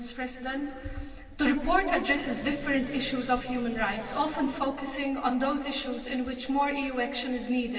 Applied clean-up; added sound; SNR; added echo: none; Growling; 16 dB; reverberation time 2.4 s.